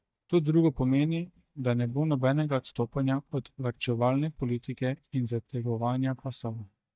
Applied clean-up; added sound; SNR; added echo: neural mask model DeepFilterNet 3.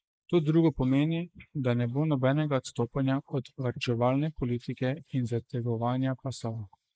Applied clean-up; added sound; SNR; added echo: neural mask model Resemble Enhance denoiser.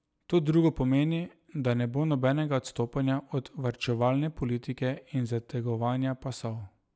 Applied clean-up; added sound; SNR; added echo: none; none; none; none.